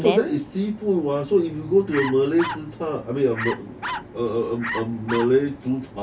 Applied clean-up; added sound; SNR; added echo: none; Bark; 10 dB; none.